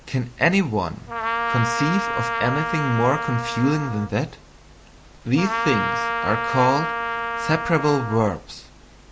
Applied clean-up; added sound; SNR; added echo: none; Trumpet; 4 dB; none.